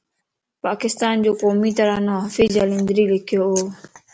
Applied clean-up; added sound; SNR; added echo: none; none; none; none.